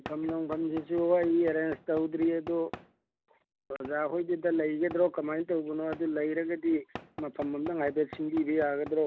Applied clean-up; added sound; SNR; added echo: none; Knock / Wood; 18 dB; none.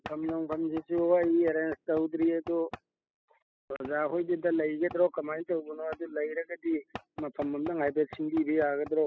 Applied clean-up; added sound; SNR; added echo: classical method spectral subtraction.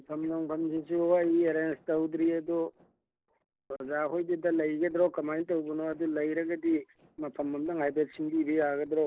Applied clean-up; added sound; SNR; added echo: neural separator model SepFormer DNS4.